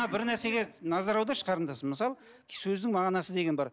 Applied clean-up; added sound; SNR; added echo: none; none; none; none.